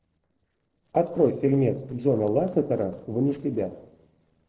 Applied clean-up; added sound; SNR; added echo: neural separator model SepFormer DNS4.